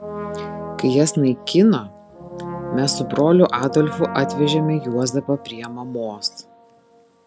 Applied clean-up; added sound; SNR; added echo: none; Brass instrument; 11 dB; none.